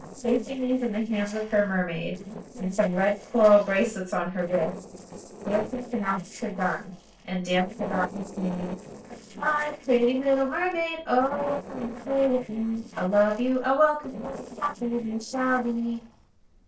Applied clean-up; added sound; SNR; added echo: neural separator model SepFormer DNS4.